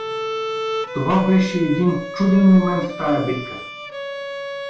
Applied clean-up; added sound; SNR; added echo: none; Bowed string instrument; 8 dB; reverberation time 0.4 s.